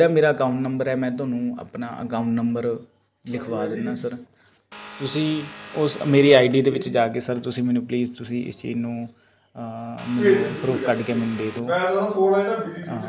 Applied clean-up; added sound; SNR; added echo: none; Vehicle; 17 dB; none.